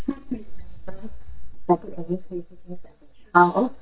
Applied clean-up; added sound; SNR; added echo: neural mask model DeepFilterNet 3.